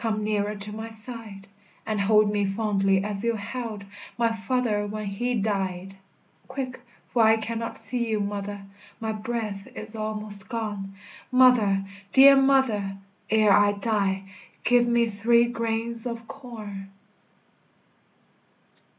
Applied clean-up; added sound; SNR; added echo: none; none; none; none.